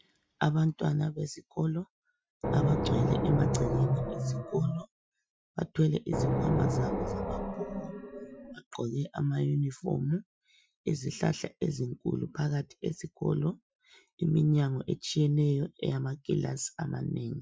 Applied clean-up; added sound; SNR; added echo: classical method Wiener filter.